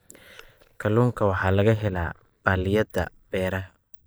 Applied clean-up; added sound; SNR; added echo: neural mask model DeepFilterNet 3.